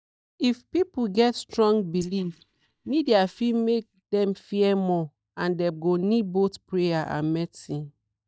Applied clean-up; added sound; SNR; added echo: neural mask model DeepFilterNet 3.